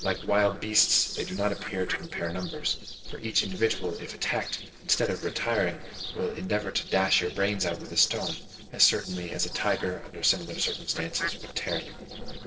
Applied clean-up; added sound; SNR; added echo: neural separator model SepFormer DNS4.